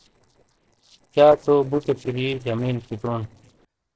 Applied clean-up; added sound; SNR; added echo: neural separator model SepFormer DNS4.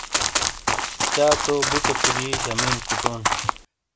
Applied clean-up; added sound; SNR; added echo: none; Run; -3 dB; none.